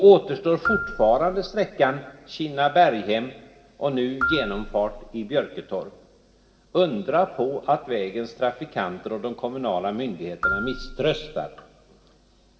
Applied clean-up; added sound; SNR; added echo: none; Marimba, xylophone; 8 dB; reverberation time 1.4 s.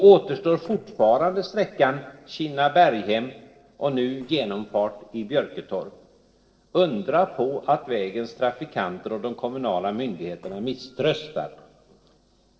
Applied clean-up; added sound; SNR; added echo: neural separator model SepFormer DNS4.